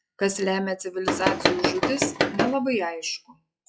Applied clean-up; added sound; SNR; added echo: classical method log-MMSE.